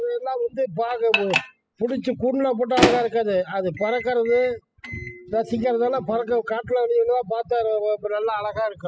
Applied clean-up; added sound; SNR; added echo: classical method spectral subtraction.